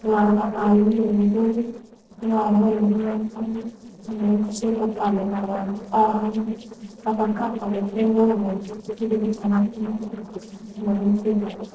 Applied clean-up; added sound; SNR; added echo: neural separator model SepFormer DNS4.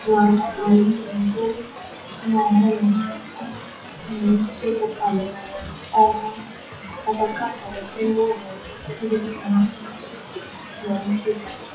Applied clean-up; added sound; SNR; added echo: classical method WPE with log-MMSE.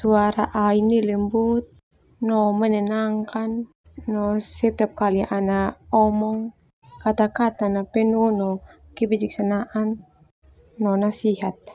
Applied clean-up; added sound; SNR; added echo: none; none; none; none.